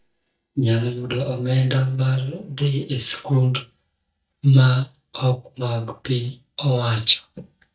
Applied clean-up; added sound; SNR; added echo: neural mask model DeepFilterNet 3.